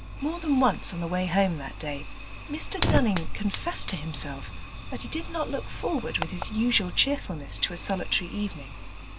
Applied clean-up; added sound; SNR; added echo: none; Fire; 4 dB; none.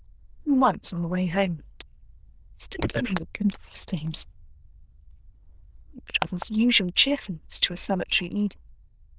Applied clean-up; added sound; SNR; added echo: neural diffusion model UNIVERSE++.